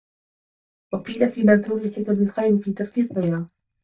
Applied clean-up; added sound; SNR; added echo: neural mask model DeepFilterNet 3.